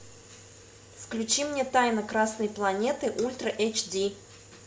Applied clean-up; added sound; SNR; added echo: none; none; none; none.